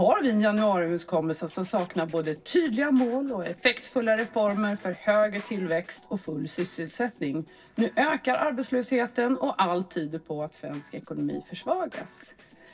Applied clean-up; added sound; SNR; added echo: neural separator model SepFormer DNS4.